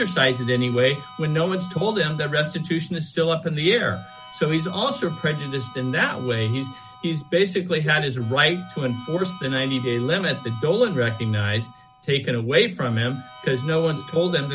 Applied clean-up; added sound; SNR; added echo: none; Harmonica; 20 dB; none.